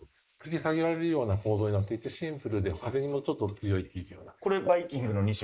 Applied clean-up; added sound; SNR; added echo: neural mask model Resemble Enhance denoiser.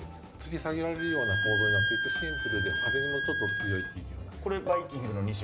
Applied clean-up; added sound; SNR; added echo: none; Wind instrument, woodwind instrument; -3 dB; none.